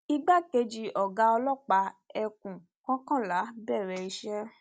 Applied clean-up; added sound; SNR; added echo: none; none; none; none.